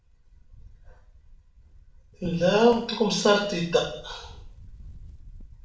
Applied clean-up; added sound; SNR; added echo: none; Wind; 20 dB; reverberation time 0.5 s.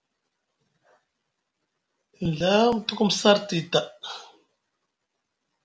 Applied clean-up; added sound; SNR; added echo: none; none; none; none.